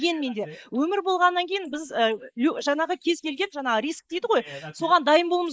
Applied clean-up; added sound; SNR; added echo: neural mask model Resemble Enhance denoiser.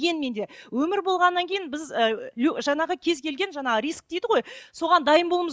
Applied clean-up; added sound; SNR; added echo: none; none; none; none.